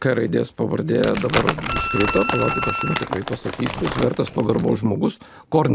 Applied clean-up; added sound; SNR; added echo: none; Crumpling, crinkling + Wind instrument, woodwind instrument; 4 dB; none.